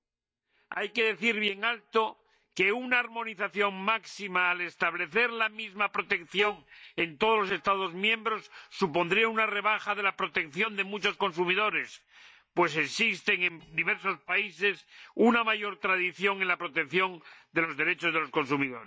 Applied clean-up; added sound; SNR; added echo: neural mask model DeepFilterNet 3.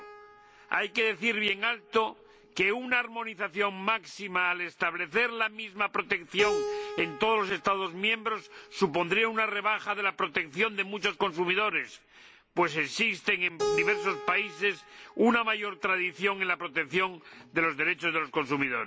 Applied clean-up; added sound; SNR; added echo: none; Keyboard (musical); 12 dB; none.